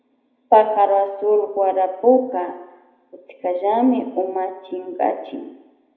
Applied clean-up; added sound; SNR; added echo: none; none; none; reverberation time 0.8 s.